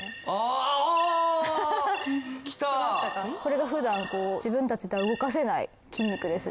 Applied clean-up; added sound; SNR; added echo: none; none; none; none.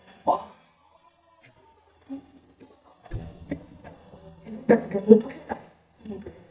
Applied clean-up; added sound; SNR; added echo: neural mask model DeepFilterNet 3.